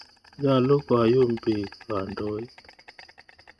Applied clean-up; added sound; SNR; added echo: neural mask model RNNoise.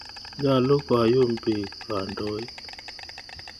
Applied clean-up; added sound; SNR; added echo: none; Insect; 15 dB; none.